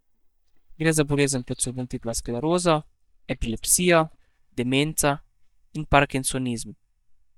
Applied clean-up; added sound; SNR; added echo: neural mask model DeepFilterNet 3.